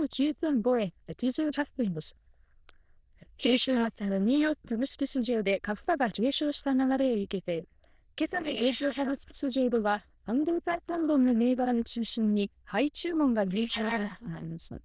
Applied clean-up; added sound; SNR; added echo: neural diffusion model UNIVERSE++.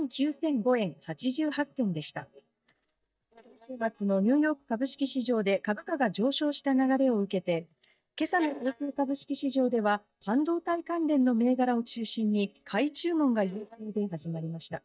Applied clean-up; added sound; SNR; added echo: neural mask model DeepFilterNet 3.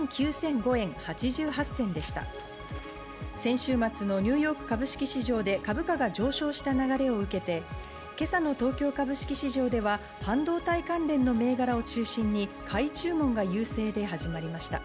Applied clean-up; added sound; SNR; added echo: none; none; none; none.